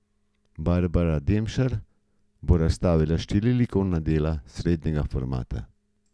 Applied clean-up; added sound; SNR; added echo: none; none; none; none.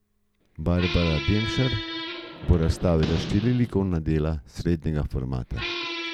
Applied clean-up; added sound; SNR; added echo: none; Squeak; 9 dB; none.